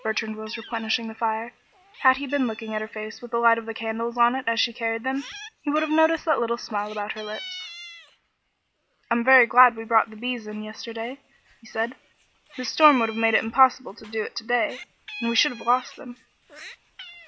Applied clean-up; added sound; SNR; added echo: none; Meow; 19 dB; none.